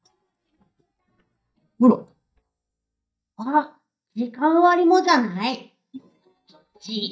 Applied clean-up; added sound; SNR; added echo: neural mask model DeepFilterNet 3.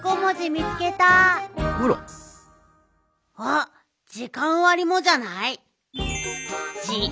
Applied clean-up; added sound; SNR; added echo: none; none; none; none.